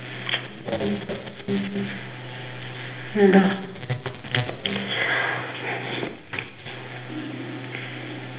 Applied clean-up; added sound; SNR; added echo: none; none; none; reverberation time 0.8 s.